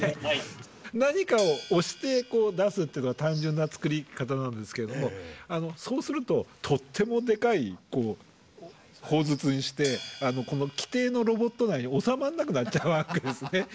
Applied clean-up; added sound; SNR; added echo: none; Hi-hat; 18 dB; none.